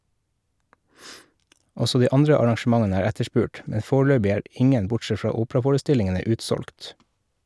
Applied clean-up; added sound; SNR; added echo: none; none; none; none.